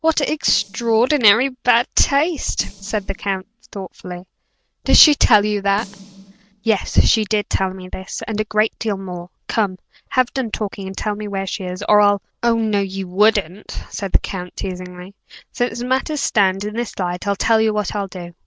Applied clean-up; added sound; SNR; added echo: neural separator model SepFormer DNS4.